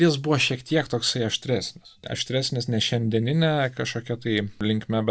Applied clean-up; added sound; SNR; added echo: neural mask model DeepFilterNet 3.